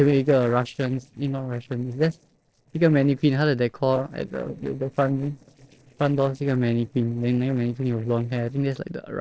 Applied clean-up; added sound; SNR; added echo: neural separator model SepFormer DNS4.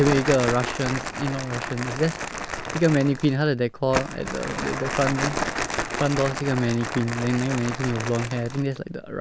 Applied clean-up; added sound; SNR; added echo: none; Crumpling, crinkling; 6 dB; none.